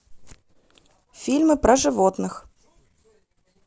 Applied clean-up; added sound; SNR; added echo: none; none; none; none.